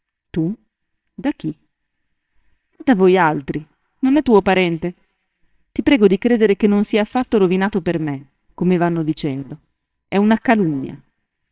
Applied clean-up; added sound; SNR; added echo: neural separator model SepFormer WHAMR!.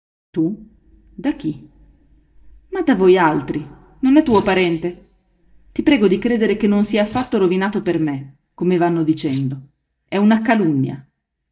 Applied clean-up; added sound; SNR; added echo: neural mask model DeepFilterNet 3.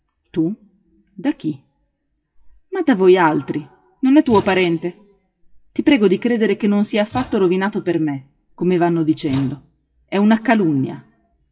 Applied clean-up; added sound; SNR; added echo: classical method WPE with log-MMSE.